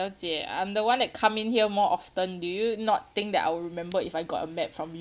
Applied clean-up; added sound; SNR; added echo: none; none; none; none.